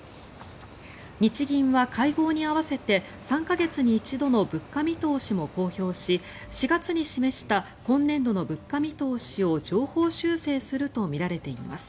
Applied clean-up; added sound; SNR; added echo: none; none; none; none.